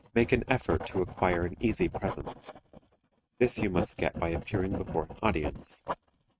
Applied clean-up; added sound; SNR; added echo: neural mask model RNNoise.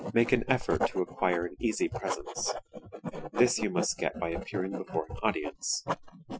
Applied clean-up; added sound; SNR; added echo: classical method Wiener filter.